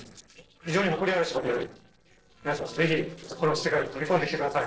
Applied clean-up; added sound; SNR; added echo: neural separator model SepFormer DNS4.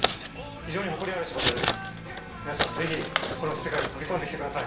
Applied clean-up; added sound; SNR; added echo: none; Scissors; -2 dB; reverberation time 0.4 s.